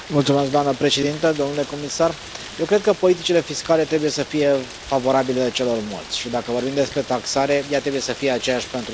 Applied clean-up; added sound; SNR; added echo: none; Rain; 16 dB; none.